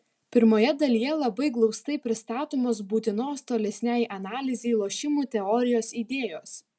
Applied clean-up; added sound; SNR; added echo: none; none; none; none.